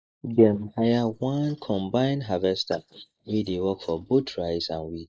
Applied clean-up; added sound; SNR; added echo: neural mask model Resemble Enhance denoiser.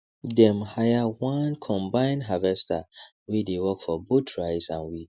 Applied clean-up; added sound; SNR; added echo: none; none; none; none.